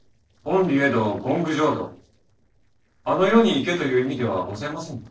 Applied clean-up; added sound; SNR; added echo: neural separator model SepFormer DNS4.